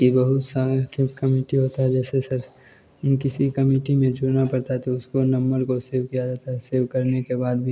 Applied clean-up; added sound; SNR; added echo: none; none; none; none.